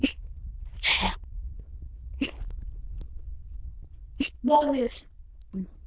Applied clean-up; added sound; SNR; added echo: neural diffusion model UNIVERSE++.